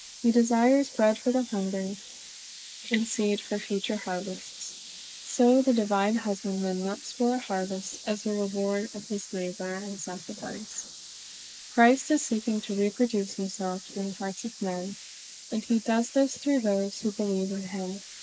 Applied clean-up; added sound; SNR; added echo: neural mask model Resemble Enhance denoiser.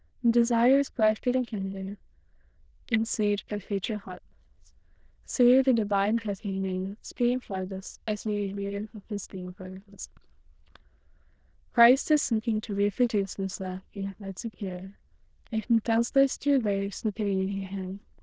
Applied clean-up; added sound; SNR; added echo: neural diffusion model UNIVERSE++.